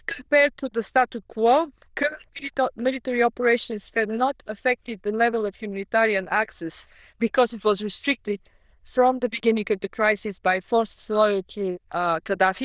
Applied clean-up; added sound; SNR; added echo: neural diffusion model UNIVERSE++.